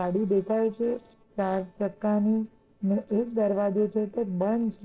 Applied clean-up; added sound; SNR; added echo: neural separator model SepFormer DNS4.